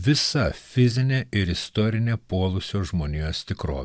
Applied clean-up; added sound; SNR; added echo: none; none; none; none.